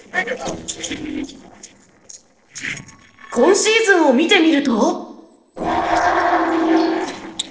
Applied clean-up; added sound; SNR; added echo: neural separator model SepFormer DNS4.